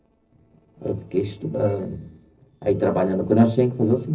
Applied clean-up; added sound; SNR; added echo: neural separator model SepFormer DNS4.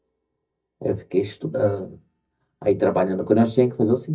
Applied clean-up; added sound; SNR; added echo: neural mask model DeepFilterNet 3.